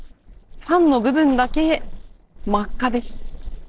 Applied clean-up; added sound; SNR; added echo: neural separator model SepFormer DNS4.